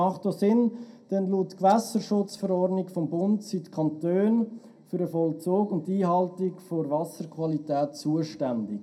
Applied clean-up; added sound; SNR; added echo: none; none; none; reverberation time 0.2 s.